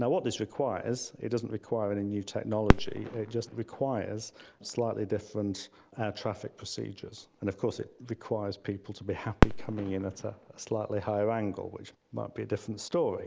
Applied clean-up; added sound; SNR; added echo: none; Fireworks; 2 dB; none.